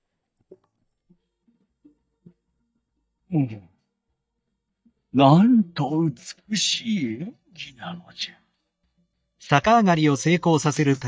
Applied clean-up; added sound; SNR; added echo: neural mask model DeepFilterNet 3.